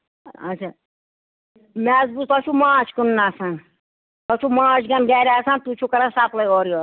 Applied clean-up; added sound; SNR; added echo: none; none; none; none.